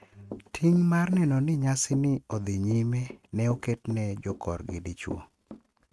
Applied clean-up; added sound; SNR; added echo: neural mask model RNNoise.